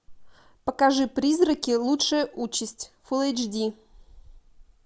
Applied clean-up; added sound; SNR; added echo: none; none; none; none.